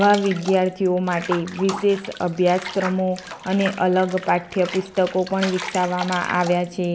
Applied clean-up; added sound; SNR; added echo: none; Bathtub (filling or washing) / Water; 13 dB; none.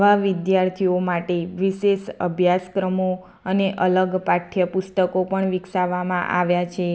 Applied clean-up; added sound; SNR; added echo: none; none; none; none.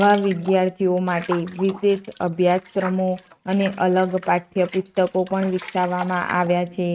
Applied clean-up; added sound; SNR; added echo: neural mask model RNNoise.